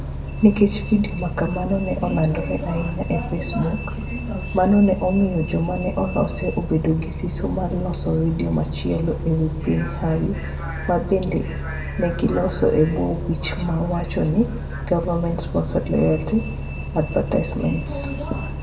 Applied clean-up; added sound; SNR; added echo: none; Bus; 6 dB; reverberation time 0.7 s.